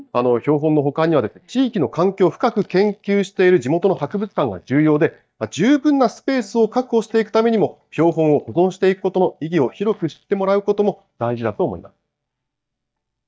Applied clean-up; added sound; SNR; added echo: neural mask model DeepFilterNet 3.